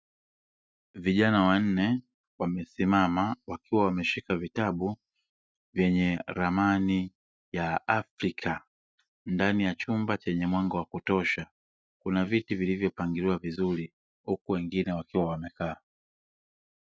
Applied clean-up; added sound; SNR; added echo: none; none; none; none.